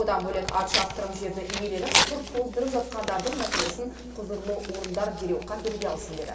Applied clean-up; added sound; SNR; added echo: none; Tearing; 2 dB; reverberation time 2.4 s.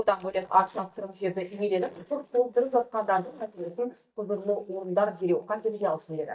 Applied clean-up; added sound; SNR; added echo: neural mask model DeepFilterNet 3.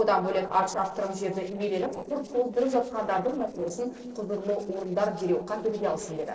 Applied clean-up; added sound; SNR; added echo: neural separator model SepFormer DNS4.